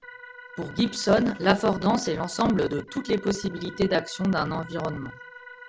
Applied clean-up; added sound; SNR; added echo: none; Organ; 18 dB; none.